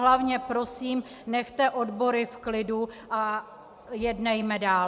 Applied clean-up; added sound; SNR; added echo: none; none; none; none.